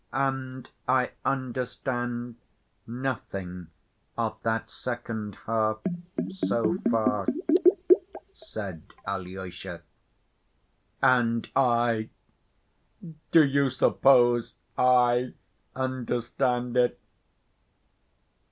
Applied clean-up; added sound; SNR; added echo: none; Bathtub (filling or washing); -2 dB; none.